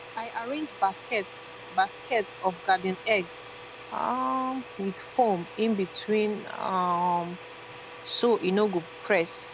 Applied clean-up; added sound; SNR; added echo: none; Domestic sounds, home sounds; 13 dB; none.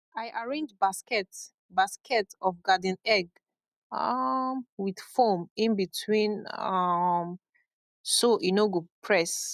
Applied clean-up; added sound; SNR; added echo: none; none; none; none.